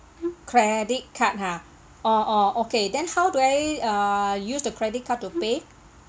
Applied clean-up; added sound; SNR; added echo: none; Wind instrument, woodwind instrument; 10 dB; none.